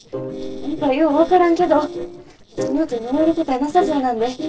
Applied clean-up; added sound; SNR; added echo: neural separator model SepFormer DNS4.